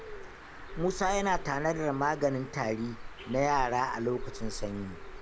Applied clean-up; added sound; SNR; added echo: none; Bird; 8 dB; none.